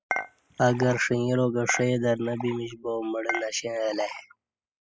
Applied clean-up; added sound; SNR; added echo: classical method spectral subtraction.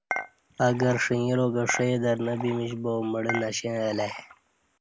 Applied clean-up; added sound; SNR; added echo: none; Dishes, pots, and pans / Chink, clink; 11 dB; none.